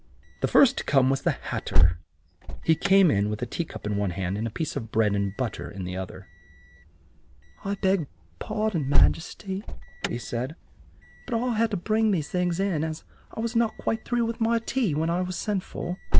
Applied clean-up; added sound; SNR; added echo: none; Alarm; 0 dB; none.